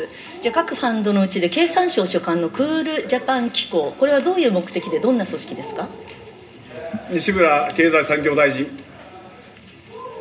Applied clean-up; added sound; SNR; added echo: none; Cheering; 18 dB; reverberation time 0.2 s.